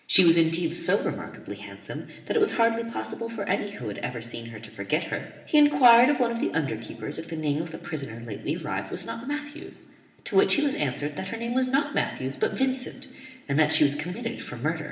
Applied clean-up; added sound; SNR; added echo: none; none; none; reverberation time 2.5 s.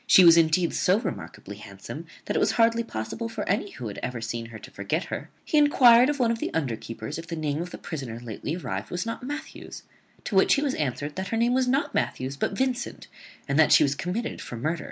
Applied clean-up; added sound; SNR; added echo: none; none; none; none.